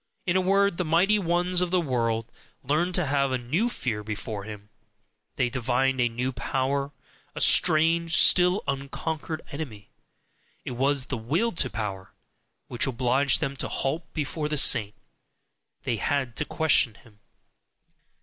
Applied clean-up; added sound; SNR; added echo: none; none; none; none.